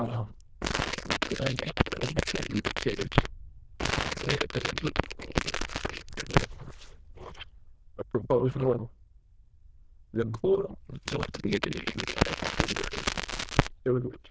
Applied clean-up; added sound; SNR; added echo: neural diffusion model UNIVERSE++.